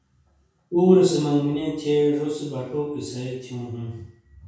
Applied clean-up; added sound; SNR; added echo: none; none; none; reverberation time 0.6 s.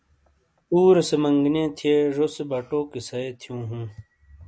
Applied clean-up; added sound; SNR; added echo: none; none; none; none.